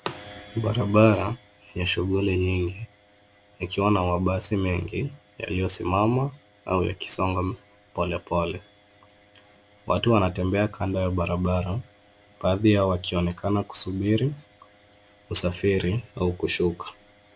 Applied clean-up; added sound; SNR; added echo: none; none; none; none.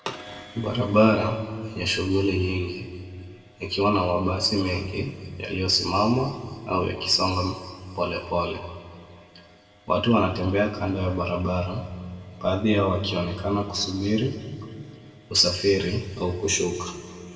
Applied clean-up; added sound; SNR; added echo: none; none; none; reverberation time 1.8 s.